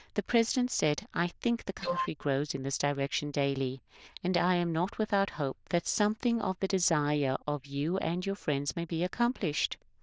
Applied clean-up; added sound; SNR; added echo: neural diffusion model UNIVERSE++.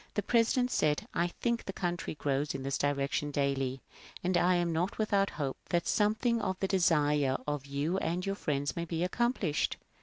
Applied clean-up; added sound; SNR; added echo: none; none; none; none.